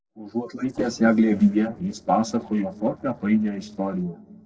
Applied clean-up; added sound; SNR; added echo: neural separator model SepFormer DNS4.